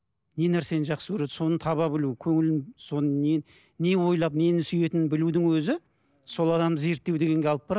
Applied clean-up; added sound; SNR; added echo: none; none; none; none.